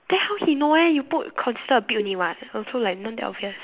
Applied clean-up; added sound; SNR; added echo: neural mask model Resemble Enhance denoiser.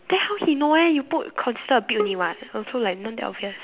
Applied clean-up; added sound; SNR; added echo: none; Bowed string instrument; 11 dB; none.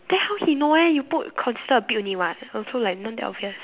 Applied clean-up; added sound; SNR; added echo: none; none; none; none.